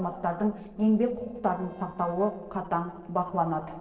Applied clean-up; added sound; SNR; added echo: neural separator model SepFormer DNS4.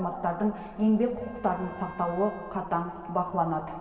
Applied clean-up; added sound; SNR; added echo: none; Wind instrument, woodwind instrument; 19 dB; reverberation time 2.2 s.